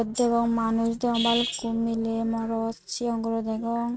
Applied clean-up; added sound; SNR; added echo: neural mask model RNNoise.